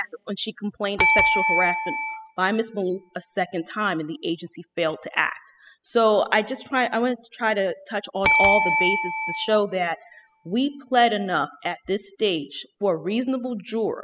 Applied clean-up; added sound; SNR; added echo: classical method spectral subtraction.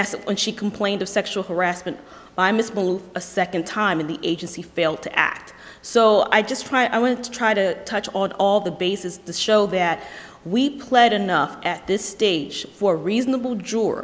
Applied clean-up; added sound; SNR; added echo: none; none; none; none.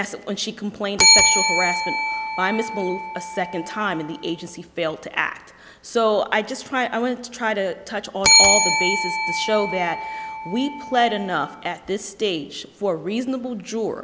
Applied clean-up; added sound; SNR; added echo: none; Bell; -4 dB; none.